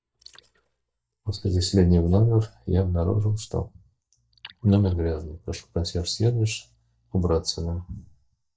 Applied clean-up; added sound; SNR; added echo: neural mask model DeepFilterNet 3.